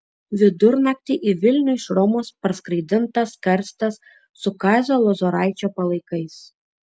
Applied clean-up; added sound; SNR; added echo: none; none; none; none.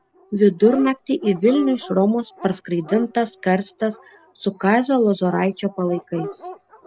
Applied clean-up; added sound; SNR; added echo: none; Dog; 16 dB; none.